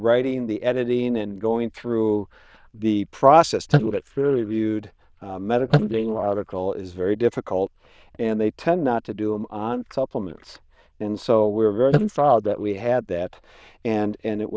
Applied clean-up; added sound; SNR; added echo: neural diffusion model UNIVERSE++.